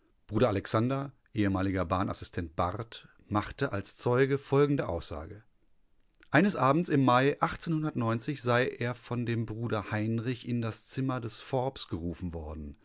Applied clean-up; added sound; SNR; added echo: none; none; none; none.